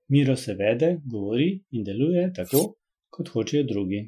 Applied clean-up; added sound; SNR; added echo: classical method Wiener filter.